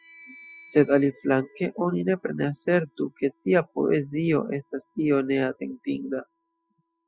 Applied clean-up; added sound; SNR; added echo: classical method spectral subtraction.